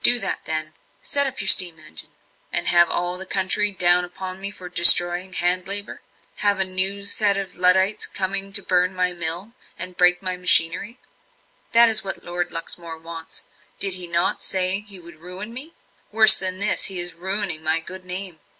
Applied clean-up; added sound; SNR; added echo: none; none; none; none.